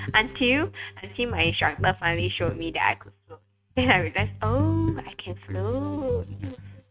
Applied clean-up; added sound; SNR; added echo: neural mask model RNNoise.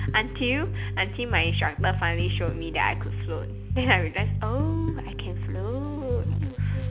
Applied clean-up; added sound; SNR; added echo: none; Bass guitar; -1 dB; none.